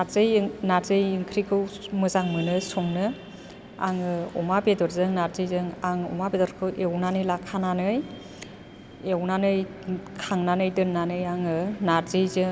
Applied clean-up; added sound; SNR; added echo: none; none; none; none.